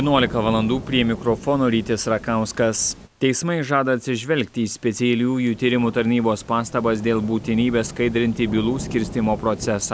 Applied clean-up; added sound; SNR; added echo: none; Rain / Thunderstorm; 15 dB; none.